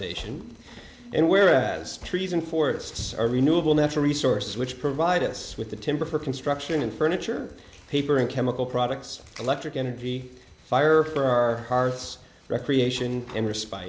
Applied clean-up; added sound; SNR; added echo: none; none; none; none.